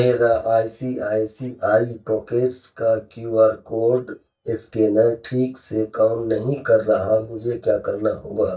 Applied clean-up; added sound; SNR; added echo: neural mask model DeepFilterNet 3.